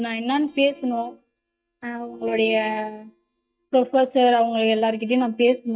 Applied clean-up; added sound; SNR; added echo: neural mask model DeepFilterNet 3.